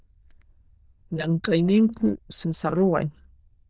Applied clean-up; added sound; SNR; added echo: neural diffusion model UNIVERSE++.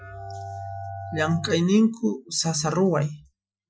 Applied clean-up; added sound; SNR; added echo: classical method Wiener filter.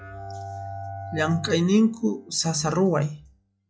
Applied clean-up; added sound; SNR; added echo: classical method log-MMSE.